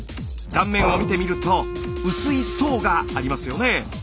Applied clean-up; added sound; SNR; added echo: none; Wind instrument, woodwind instrument + Liquid; 7 dB; none.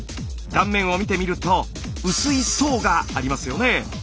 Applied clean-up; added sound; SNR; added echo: none; none; none; none.